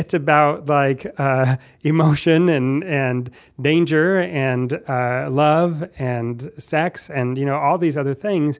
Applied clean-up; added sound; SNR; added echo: none; none; none; none.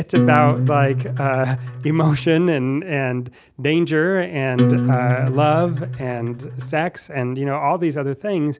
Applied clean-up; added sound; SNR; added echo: none; Acoustic guitar; 1 dB; none.